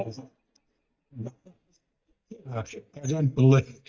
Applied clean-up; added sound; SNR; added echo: neural mask model DeepFilterNet 3.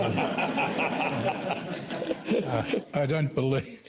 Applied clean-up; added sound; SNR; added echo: none; none; none; none.